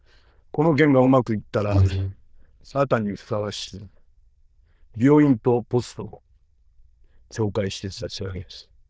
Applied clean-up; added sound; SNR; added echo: neural diffusion model UNIVERSE++.